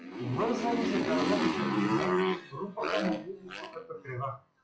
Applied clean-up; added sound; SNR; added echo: classical method log-MMSE.